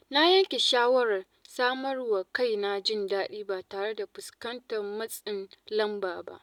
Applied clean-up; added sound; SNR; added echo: none; none; none; none.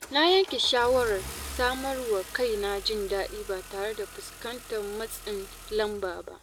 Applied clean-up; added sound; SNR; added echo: none; Engine starting / Car; 13 dB; none.